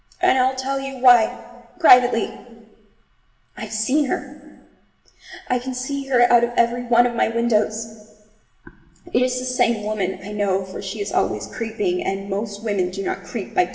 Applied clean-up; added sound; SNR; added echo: none; none; none; reverberation time 1.2 s.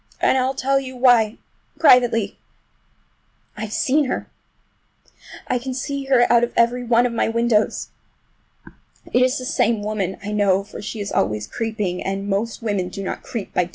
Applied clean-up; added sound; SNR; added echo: none; none; none; none.